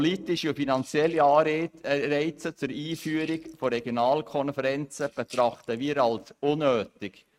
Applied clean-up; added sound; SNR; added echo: neural mask model RNNoise.